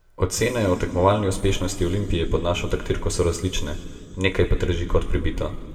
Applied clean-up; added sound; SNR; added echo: none; none; none; reverberation time 1.6 s.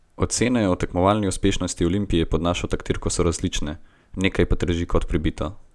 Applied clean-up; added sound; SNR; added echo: none; none; none; none.